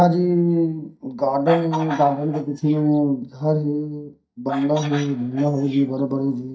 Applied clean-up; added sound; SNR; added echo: neural mask model DeepFilterNet 3.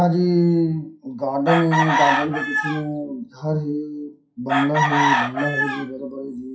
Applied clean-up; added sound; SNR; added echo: classical method WPE with log-MMSE.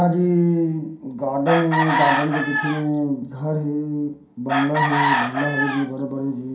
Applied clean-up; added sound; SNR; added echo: none; Chicken, rooster; 2 dB; reverberation time 0.5 s.